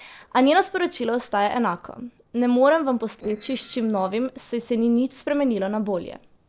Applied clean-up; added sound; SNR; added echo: neural separator model SepFormer DNS4.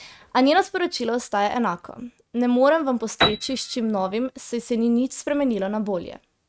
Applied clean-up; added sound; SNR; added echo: neural mask model RNNoise.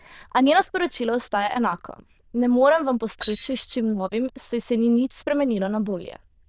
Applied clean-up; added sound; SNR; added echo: neural diffusion model UNIVERSE++.